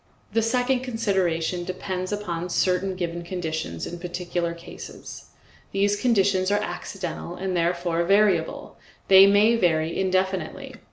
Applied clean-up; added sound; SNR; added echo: none; none; none; none.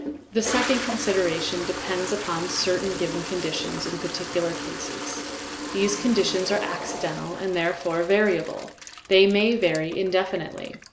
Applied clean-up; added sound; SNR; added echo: none; Toilet flush; 8 dB; none.